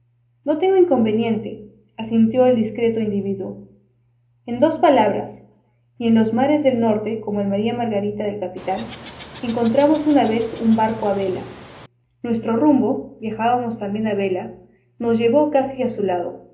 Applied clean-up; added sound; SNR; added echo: none; Water / Bird; 18 dB; reverberation time 0.5 s.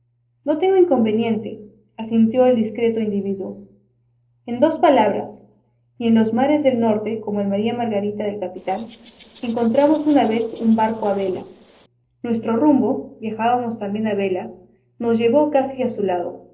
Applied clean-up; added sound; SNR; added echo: neural separator model SepFormer DNS4.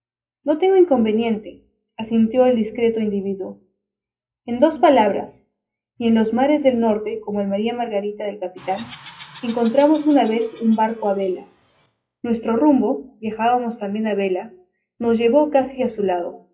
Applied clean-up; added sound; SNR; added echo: classical method WPE with log-MMSE.